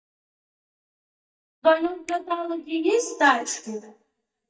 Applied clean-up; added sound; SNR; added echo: neural mask model DeepFilterNet 3.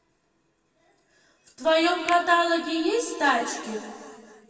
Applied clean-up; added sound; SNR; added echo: none; Finger snapping; 18 dB; reverberation time 2.2 s.